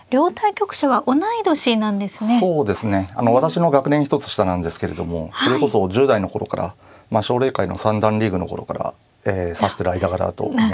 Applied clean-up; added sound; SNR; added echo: none; none; none; none.